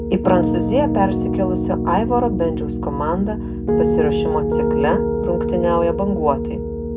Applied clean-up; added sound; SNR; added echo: none; Piano; -1 dB; reverberation time 0.2 s.